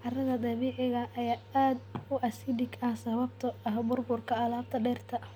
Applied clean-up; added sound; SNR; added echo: none; none; none; none.